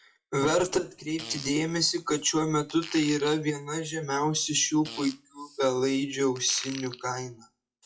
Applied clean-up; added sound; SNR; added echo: classical method WPE with log-MMSE.